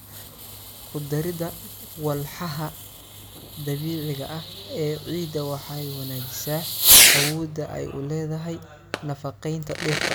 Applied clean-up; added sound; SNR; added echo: none; Fireworks; -5 dB; none.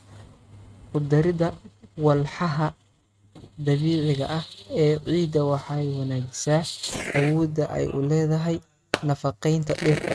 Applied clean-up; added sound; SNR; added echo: neural mask model RNNoise.